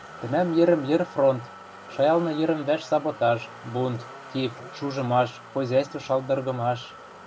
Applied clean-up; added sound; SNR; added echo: none; Motor vehicle (road); 17 dB; none.